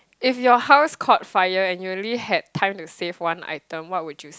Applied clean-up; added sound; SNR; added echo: none; none; none; none.